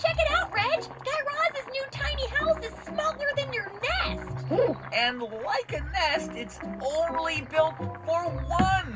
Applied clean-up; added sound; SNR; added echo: none; Boiling; 17 dB; reverberation time 0.4 s.